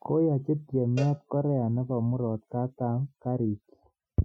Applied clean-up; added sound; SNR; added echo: classical method Wiener filter.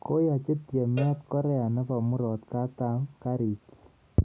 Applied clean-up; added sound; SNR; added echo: none; Cowbell; 17 dB; none.